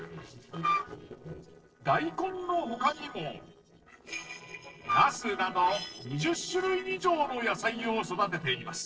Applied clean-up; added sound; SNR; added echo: neural separator model SepFormer DNS4.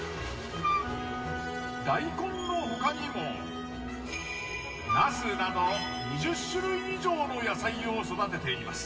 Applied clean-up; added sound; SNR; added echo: none; Wind instrument, woodwind instrument; 4 dB; reverberation time 1.4 s.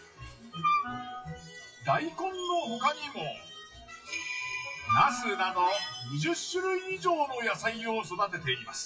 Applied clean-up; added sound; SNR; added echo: classical method WPE with log-MMSE.